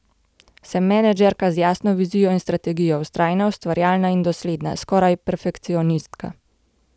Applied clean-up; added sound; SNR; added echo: none; none; none; none.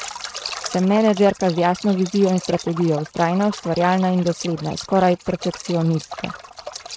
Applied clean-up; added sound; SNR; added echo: neural mask model RNNoise.